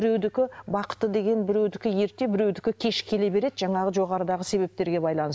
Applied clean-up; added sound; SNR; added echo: none; none; none; none.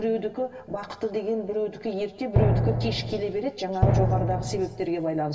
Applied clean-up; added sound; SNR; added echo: none; Drum; -4 dB; reverberation time 1.3 s.